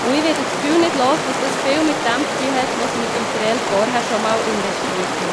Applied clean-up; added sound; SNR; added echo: none; Stream; 1 dB; none.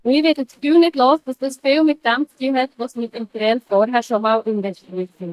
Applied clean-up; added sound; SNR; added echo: neural mask model DeepFilterNet 3.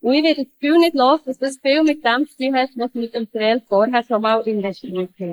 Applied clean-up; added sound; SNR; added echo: neural mask model Resemble Enhance denoiser.